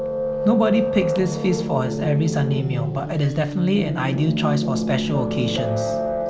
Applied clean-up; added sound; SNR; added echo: none; Piano; 2 dB; none.